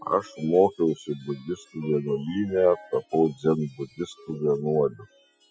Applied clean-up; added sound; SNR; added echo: classical method spectral subtraction.